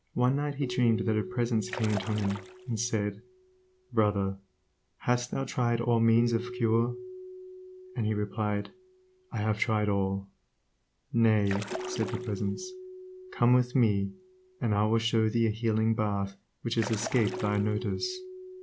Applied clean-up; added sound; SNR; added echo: none; Keyboard (musical) + Splash, splatter; 13 dB; none.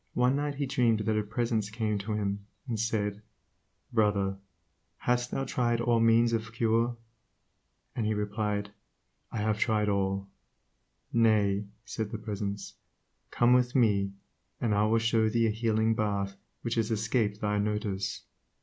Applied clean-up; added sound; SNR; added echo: none; none; none; none.